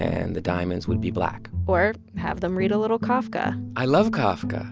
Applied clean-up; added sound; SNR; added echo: none; none; none; none.